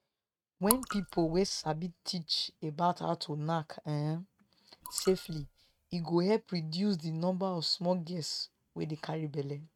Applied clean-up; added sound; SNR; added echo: neural mask model RNNoise.